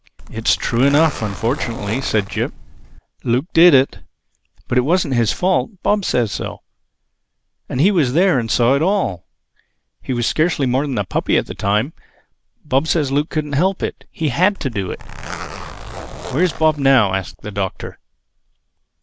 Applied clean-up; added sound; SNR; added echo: none; Zipper (clothing); 11 dB; none.